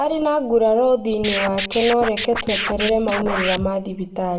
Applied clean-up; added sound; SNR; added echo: none; Scratching (performance technique); 5 dB; reverberation time 0.5 s.